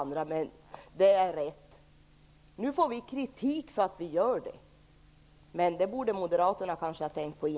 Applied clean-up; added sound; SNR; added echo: none; none; none; none.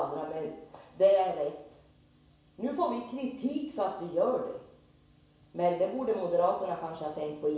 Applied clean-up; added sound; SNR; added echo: none; none; none; reverberation time 0.7 s.